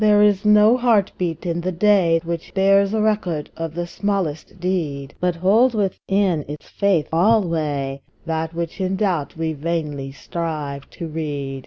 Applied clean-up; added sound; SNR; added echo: none; none; none; none.